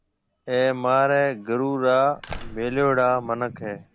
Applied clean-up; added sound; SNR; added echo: none; Slam; 20 dB; none.